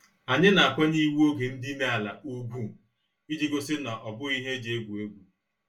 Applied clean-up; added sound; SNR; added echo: none; none; none; reverberation time 0.2 s.